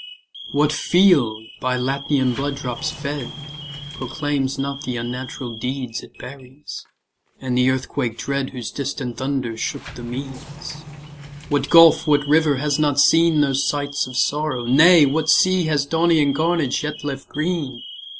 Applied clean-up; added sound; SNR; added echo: none; Alarm + Sliding door; 16 dB; none.